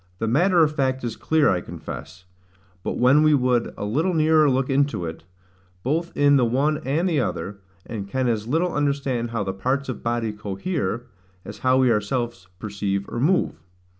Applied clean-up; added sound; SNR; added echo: none; none; none; none.